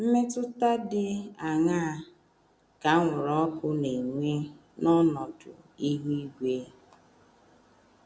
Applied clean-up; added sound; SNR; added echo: none; none; none; none.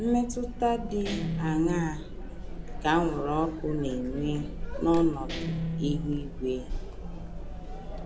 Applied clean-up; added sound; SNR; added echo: none; Chatter + Guitar; 4 dB; none.